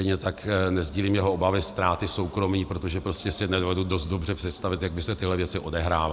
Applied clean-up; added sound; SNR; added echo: none; none; none; none.